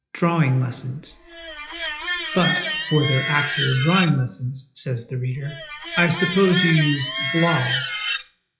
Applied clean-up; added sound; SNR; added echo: classical method WPE with log-MMSE.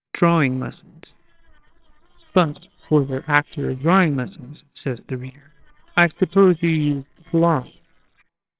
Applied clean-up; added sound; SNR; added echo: neural separator model SepFormer WHAMR!.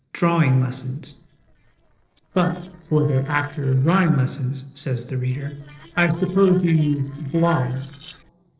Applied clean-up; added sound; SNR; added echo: neural separator model SepFormer DNS4.